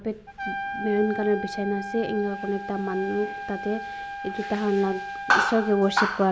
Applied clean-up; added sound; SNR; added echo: none; Trumpet; 9 dB; none.